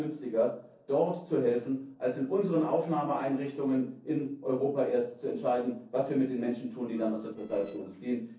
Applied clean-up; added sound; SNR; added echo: neural separator model SepFormer DNS4.